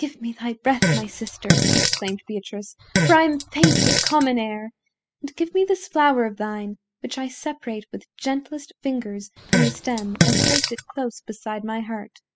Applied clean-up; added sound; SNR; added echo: classical method spectral subtraction.